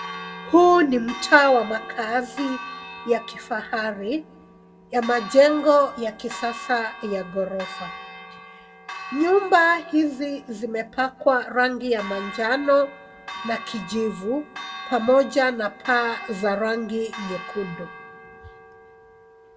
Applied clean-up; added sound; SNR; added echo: none; Church bell; 15 dB; reverberation time 0.4 s.